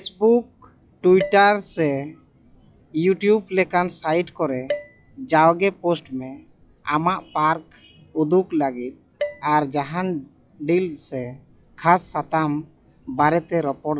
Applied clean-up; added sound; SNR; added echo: classical method log-MMSE.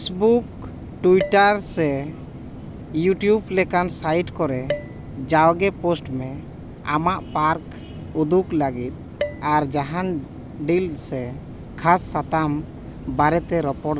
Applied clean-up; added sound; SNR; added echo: none; Fixed-wing aircraft, airplane + Dishes, pots, and pans; 14 dB; none.